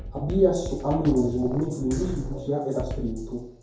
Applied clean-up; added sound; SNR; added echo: none; Drum kit; 8 dB; reverberation time 2.3 s.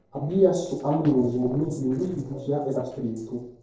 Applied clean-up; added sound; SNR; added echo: neural separator model SepFormer DNS4.